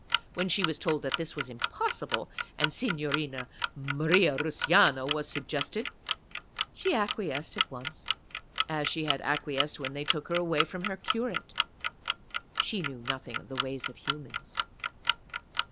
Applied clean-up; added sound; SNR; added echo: none; Clock; -3 dB; none.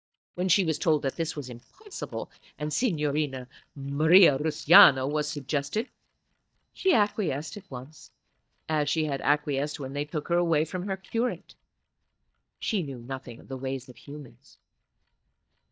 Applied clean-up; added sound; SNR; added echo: neural mask model DeepFilterNet 3.